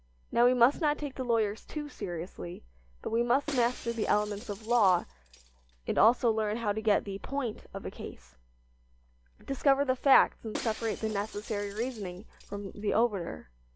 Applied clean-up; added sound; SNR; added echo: none; Shatter; 15 dB; none.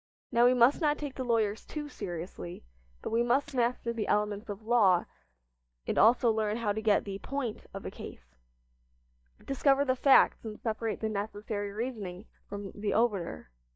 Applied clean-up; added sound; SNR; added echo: neural mask model DeepFilterNet 3.